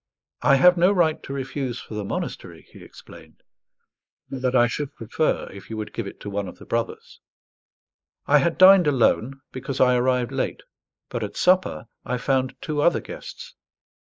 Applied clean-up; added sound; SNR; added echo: neural mask model Resemble Enhance denoiser.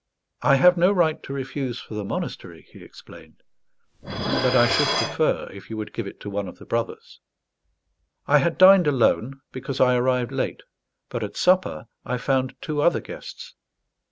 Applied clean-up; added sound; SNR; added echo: none; Dishes, pots, and pans; 6 dB; none.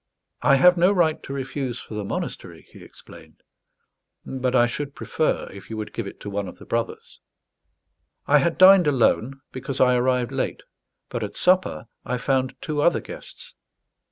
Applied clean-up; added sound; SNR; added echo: none; none; none; none.